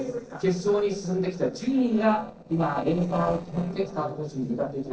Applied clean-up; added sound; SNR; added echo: neural separator model SepFormer DNS4.